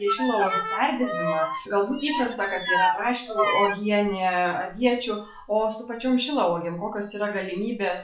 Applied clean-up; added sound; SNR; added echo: classical method log-MMSE.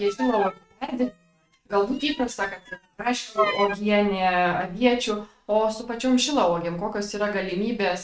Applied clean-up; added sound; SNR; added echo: neural mask model RNNoise.